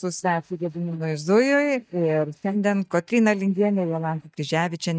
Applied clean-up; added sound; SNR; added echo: neural mask model DeepFilterNet 3.